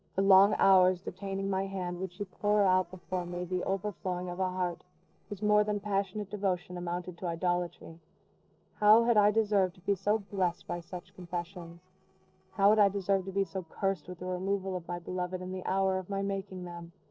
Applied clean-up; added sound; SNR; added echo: neural separator model SepFormer DNS4.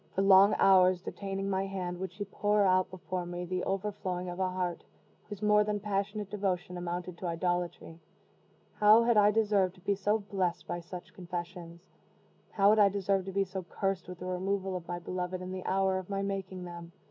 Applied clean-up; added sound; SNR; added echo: none; none; none; none.